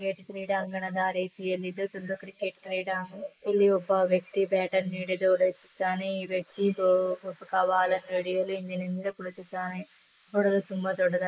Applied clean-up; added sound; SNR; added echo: neural mask model Resemble Enhance denoiser.